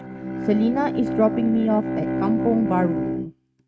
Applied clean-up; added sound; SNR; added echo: neural mask model RNNoise.